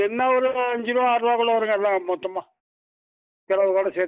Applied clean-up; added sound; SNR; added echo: neural mask model Resemble Enhance denoiser.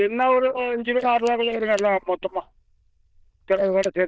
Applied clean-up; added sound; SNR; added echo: neural diffusion model UNIVERSE++.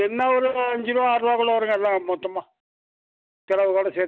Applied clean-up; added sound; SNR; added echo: none; none; none; none.